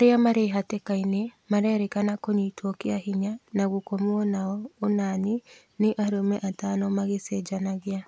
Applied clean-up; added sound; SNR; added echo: none; none; none; none.